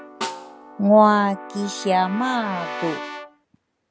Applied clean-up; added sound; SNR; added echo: none; Keyboard (musical) / Brass instrument + Snare drum; 12 dB; none.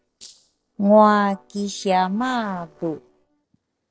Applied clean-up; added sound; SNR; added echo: neural separator model SepFormer DNS4.